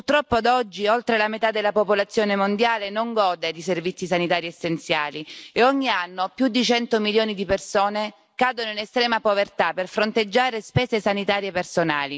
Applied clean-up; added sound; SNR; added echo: none; none; none; none.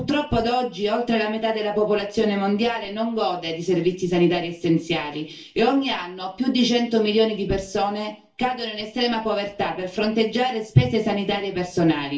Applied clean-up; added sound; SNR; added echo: none; none; none; reverberation time 0.3 s.